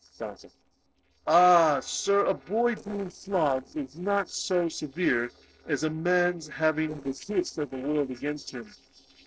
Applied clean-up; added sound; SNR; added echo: neural separator model SepFormer DNS4.